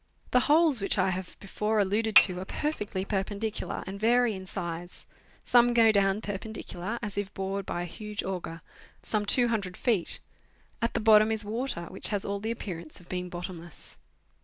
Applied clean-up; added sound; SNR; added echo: none; Dishes, pots, and pans / Chink, clink; 3 dB; none.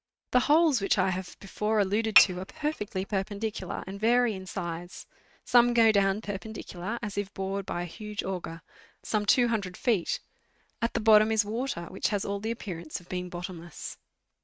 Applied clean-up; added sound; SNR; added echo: neural mask model RNNoise.